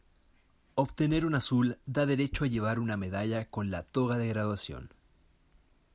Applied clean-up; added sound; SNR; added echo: none; none; none; none.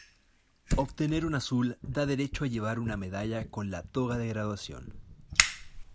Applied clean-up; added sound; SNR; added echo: none; Fire; 4 dB; none.